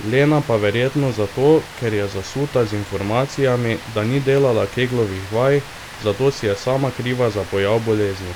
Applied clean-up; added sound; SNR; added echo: none; Rain; 16 dB; none.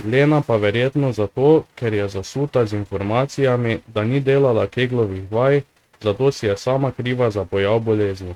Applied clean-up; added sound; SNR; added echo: neural mask model RNNoise.